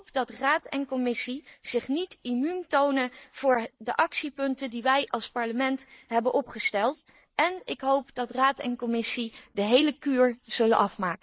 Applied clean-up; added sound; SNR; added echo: neural mask model Resemble Enhance denoiser.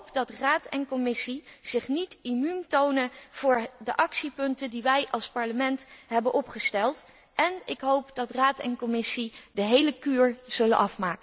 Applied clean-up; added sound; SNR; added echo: none; none; none; none.